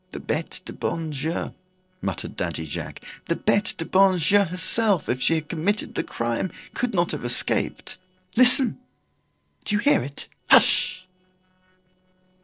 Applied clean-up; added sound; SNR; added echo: neural separator model SepFormer DNS4.